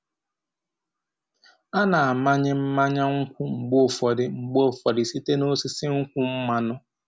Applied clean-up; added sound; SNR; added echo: none; none; none; none.